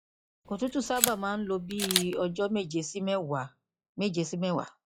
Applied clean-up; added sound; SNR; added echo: classical method log-MMSE.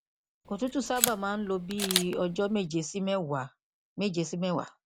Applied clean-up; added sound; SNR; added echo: none; Camera; 3 dB; none.